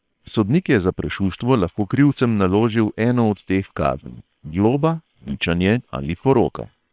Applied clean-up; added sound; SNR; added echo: neural separator model SepFormer WHAM!.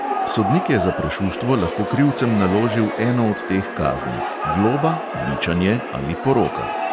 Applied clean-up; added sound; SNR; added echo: none; Cricket; 5 dB; none.